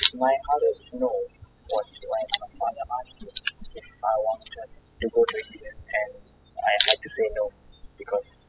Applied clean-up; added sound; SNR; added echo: classical method spectral subtraction.